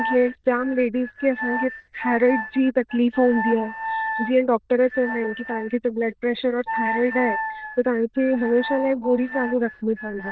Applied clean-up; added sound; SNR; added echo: neural diffusion model UNIVERSE++.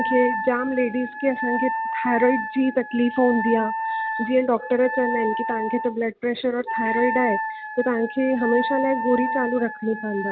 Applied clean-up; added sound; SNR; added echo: none; Wind instrument, woodwind instrument; 5 dB; none.